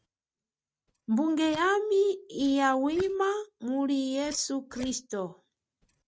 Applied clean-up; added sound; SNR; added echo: neural mask model RNNoise.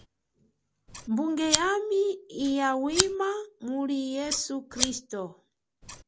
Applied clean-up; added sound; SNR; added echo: none; Scissors; 6 dB; none.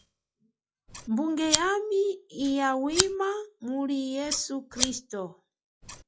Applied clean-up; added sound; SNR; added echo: classical method log-MMSE.